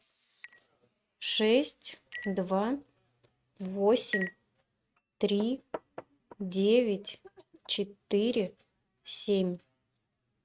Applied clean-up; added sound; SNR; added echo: neural mask model RNNoise.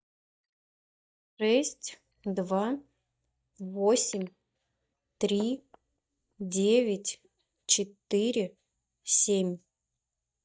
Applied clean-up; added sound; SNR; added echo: neural mask model DeepFilterNet 3.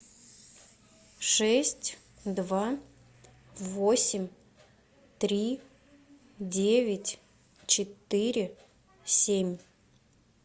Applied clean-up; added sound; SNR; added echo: none; none; none; none.